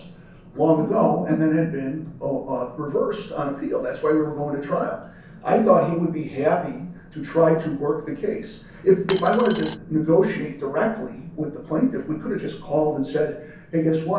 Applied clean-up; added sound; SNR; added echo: none; Coin (dropping); 9 dB; reverberation time 0.6 s.